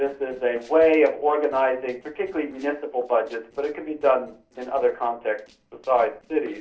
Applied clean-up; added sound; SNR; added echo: neural separator model SepFormer DNS4.